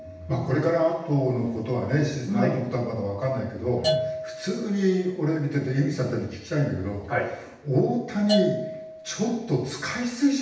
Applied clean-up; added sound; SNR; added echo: none; Bell / Percussion; 10 dB; reverberation time 0.9 s.